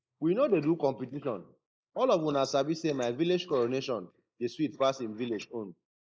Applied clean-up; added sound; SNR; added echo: neural mask model Resemble Enhance denoiser.